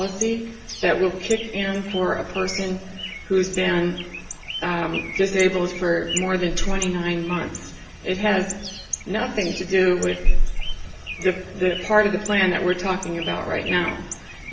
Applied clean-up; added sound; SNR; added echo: none; Bird; 13 dB; reverberation time 0.8 s.